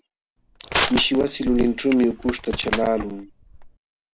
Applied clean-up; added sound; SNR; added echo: none; Crushing; 6 dB; none.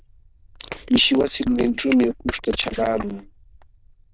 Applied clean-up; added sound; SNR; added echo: neural diffusion model UNIVERSE++.